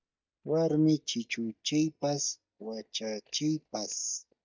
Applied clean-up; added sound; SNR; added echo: neural mask model DeepFilterNet 3.